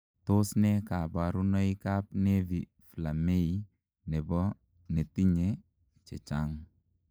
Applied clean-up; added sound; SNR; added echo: neural mask model Resemble Enhance denoiser.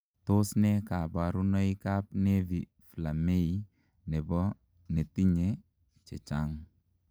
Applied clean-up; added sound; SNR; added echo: none; none; none; none.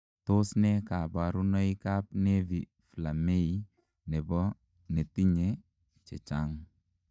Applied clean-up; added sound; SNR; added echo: neural mask model DeepFilterNet 3.